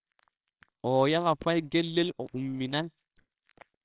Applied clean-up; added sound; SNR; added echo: neural separator model SepFormer WHAMR!.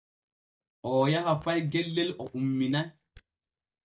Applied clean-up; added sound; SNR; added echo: neural mask model DeepFilterNet 3.